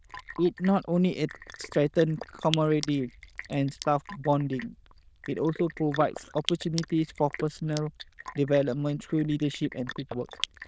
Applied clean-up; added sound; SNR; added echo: neural diffusion model UNIVERSE++.